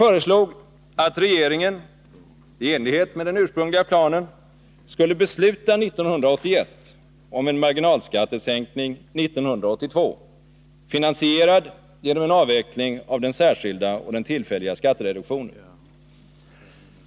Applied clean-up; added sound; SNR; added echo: none; none; none; none.